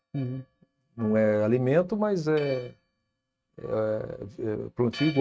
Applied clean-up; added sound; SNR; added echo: neural mask model RNNoise.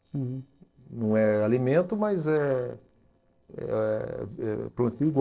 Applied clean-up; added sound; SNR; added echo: neural separator model SepFormer DNS4.